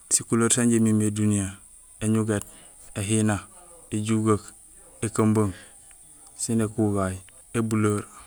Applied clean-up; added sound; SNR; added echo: none; none; none; none.